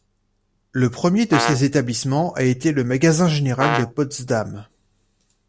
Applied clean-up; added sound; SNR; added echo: none; Brass instrument; 6 dB; none.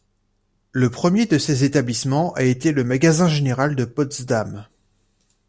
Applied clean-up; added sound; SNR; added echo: none; none; none; none.